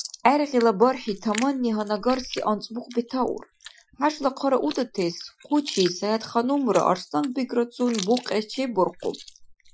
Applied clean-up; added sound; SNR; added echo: classical method Wiener filter.